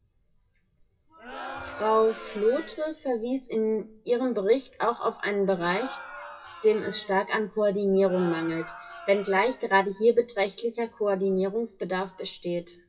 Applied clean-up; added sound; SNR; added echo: classical method WPE with log-MMSE.